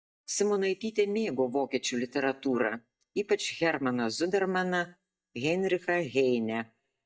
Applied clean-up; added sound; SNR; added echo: neural mask model DeepFilterNet 3.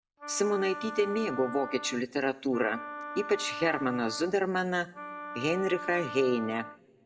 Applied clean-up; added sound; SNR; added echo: none; Wind instrument, woodwind instrument; 10 dB; reverberation time 0.8 s.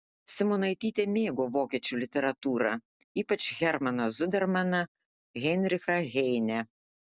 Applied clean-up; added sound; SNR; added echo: none; none; none; none.